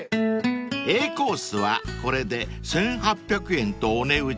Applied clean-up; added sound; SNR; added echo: none; none; none; none.